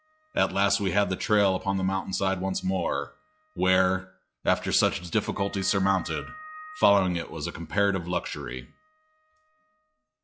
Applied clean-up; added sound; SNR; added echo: classical method log-MMSE.